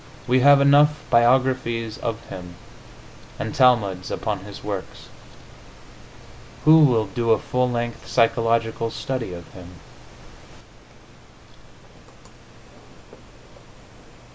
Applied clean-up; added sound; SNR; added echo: none; none; none; none.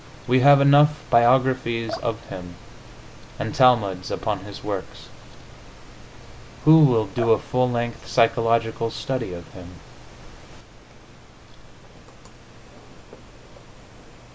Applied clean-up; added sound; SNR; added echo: none; Drip; 17 dB; none.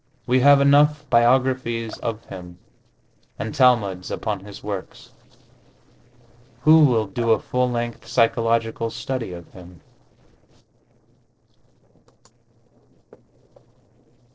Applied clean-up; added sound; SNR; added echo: neural separator model SepFormer DNS4.